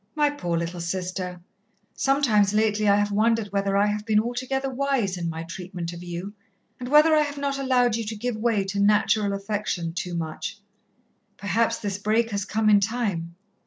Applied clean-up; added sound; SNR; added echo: none; none; none; none.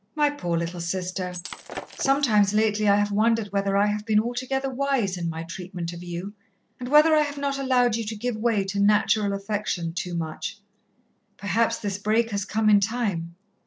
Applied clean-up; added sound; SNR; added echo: none; Shatter; 14 dB; none.